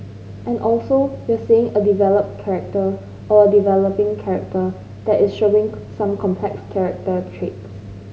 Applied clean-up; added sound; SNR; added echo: none; none; none; none.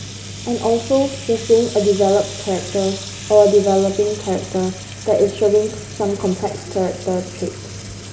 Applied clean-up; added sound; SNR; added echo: none; Sink (filling or washing) / Water tap, faucet; 16 dB; none.